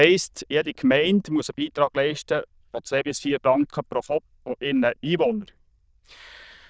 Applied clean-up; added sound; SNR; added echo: neural diffusion model UNIVERSE++.